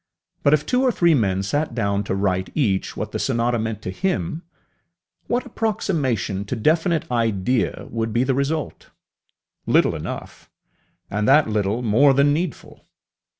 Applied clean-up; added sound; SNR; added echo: none; none; none; none.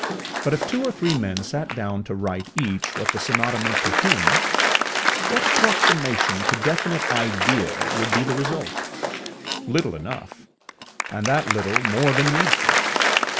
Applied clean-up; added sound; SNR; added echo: none; Applause; -3 dB; none.